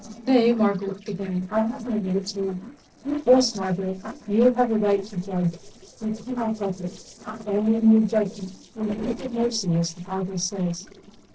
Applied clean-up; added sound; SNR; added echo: neural separator model SepFormer DNS4.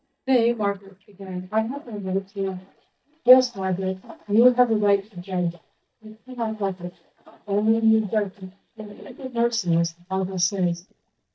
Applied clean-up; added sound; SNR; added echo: neural mask model DeepFilterNet 3.